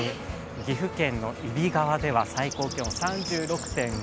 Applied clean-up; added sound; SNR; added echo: none; Bird / Insect; 10 dB; none.